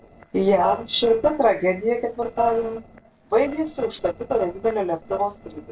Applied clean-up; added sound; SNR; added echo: neural separator model SepFormer DNS4.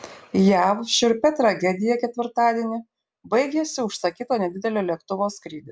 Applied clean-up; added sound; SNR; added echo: none; none; none; none.